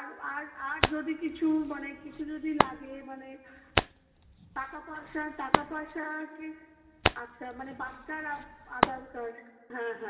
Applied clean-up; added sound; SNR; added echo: none; Hands; -2 dB; reverberation time 2.7 s.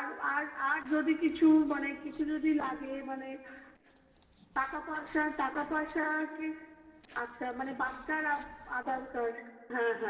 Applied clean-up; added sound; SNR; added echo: neural separator model SepFormer DNS4.